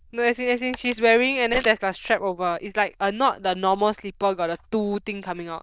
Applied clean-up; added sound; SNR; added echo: neural diffusion model UNIVERSE++.